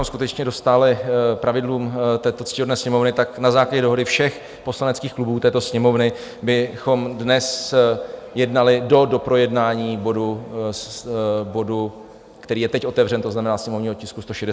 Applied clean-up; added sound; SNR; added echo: none; none; none; none.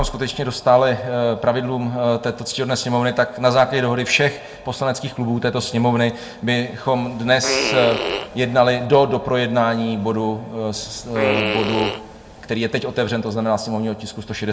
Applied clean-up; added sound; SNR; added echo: none; Fart; 5 dB; reverberation time 0.2 s.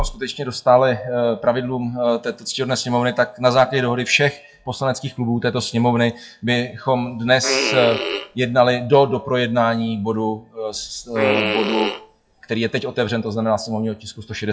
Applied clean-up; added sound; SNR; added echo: classical method WPE with log-MMSE.